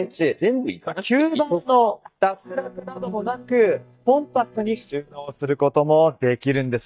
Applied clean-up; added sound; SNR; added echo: neural mask model DeepFilterNet 3.